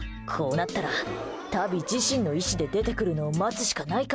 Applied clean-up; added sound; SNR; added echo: none; Gasp; 12 dB; none.